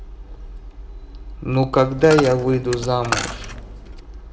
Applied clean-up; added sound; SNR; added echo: none; Coin (dropping); 8 dB; reverberation time 0.8 s.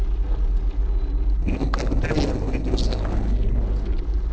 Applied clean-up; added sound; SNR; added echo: neural separator model SepFormer DNS4.